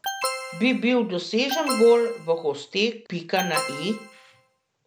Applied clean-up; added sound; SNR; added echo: none; Alarm; 9 dB; none.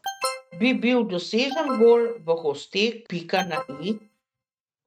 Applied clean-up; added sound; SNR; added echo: neural mask model RNNoise.